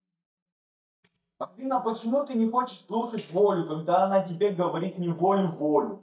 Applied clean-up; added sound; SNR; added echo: neural mask model DeepFilterNet 3.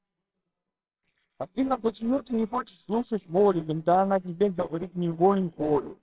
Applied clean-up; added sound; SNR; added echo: neural separator model SepFormer WHAMR!.